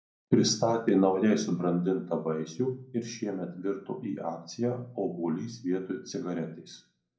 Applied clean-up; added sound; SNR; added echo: none; none; none; reverberation time 0.6 s.